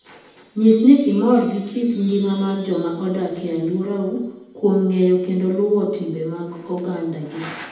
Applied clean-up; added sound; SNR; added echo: none; Chime; 20 dB; reverberation time 0.8 s.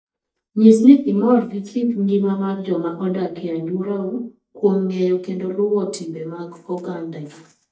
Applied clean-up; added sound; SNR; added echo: neural mask model DeepFilterNet 3.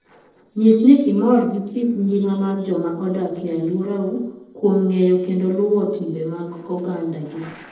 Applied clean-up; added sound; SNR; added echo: neural separator model SepFormer DNS4.